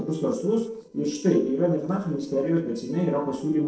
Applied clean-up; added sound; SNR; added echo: neural separator model SepFormer DNS4.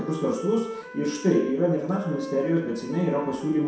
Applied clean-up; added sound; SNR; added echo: none; Wind instrument, woodwind instrument; 14 dB; reverberation time 0.7 s.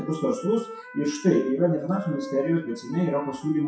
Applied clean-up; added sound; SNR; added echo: classical method WPE with log-MMSE.